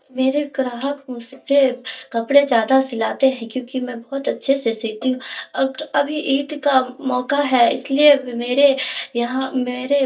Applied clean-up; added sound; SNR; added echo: neural mask model DeepFilterNet 3.